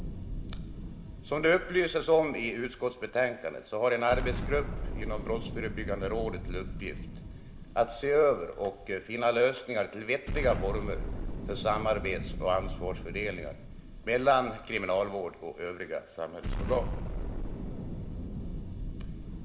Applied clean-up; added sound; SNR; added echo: none; Explosion; 6 dB; reverberation time 0.6 s.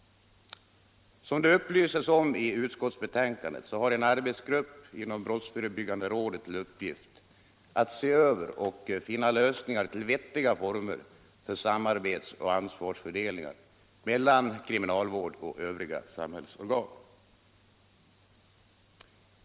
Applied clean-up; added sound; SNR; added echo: none; none; none; none.